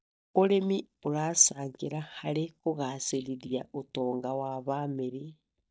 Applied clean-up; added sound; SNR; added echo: neural mask model DeepFilterNet 3.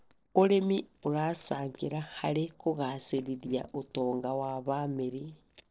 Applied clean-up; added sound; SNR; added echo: neural separator model SepFormer DNS4.